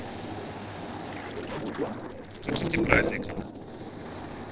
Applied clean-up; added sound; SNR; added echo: neural separator model SepFormer DNS4.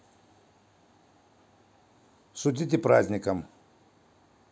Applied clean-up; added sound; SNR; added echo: none; none; none; none.